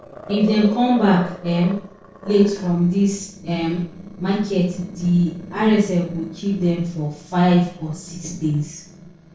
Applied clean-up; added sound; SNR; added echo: neural separator model SepFormer DNS4.